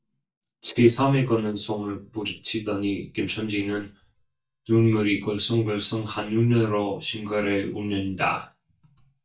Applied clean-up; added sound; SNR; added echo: neural mask model DeepFilterNet 3.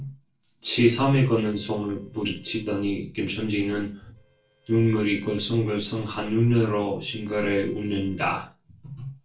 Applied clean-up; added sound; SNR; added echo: neural separator model SepFormer DNS4.